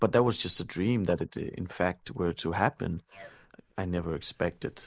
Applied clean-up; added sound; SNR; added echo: neural mask model Resemble Enhance denoiser.